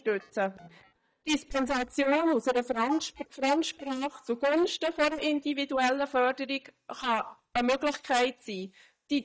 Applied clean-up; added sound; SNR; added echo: neural mask model DeepFilterNet 3.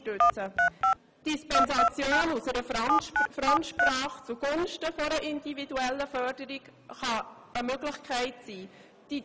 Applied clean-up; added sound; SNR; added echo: none; Telephone; -5 dB; none.